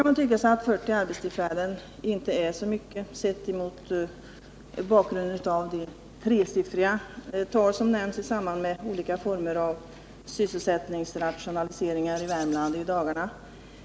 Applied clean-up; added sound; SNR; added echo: none; Bird; 20 dB; none.